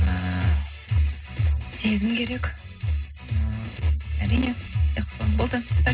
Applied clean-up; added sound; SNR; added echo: none; none; none; reverberation time 0.2 s.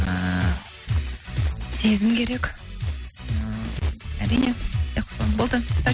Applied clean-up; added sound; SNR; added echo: none; none; none; none.